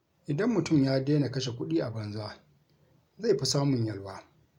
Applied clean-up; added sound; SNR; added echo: none; none; none; none.